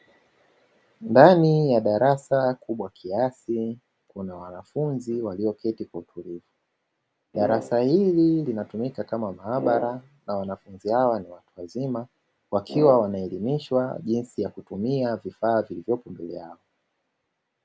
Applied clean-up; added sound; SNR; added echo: none; Brass instrument; 10 dB; none.